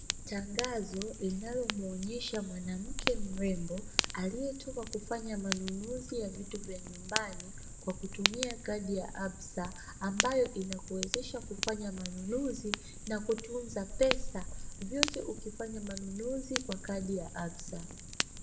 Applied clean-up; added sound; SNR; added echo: none; Fire; 2 dB; reverberation time 0.5 s.